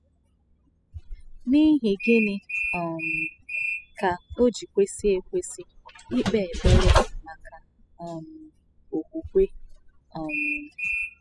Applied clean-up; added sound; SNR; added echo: classical method spectral subtraction.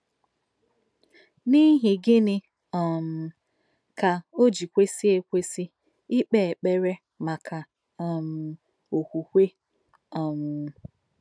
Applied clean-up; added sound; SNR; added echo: none; none; none; none.